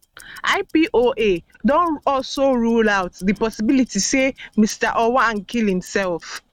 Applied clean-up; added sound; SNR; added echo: neural mask model RNNoise.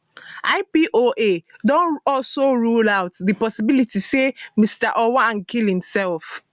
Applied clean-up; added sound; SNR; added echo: none; none; none; none.